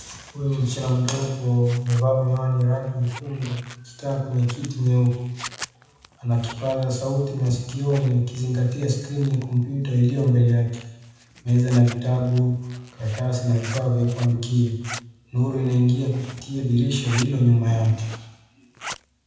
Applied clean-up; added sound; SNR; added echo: none; Zipper (clothing); 20 dB; reverberation time 1.0 s.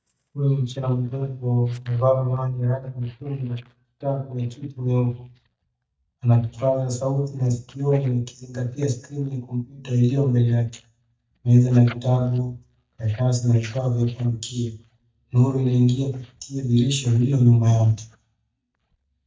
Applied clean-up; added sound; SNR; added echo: neural mask model DeepFilterNet 3.